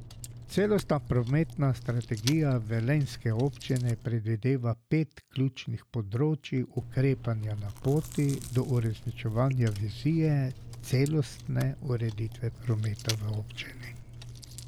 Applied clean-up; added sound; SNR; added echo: none; Chewing, mastication; 14 dB; none.